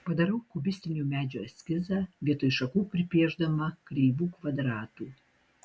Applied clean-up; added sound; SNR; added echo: none; none; none; none.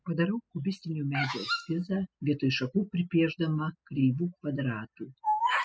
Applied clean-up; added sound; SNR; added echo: classical method spectral subtraction.